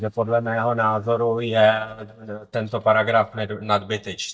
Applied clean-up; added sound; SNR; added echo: neural mask model DeepFilterNet 3.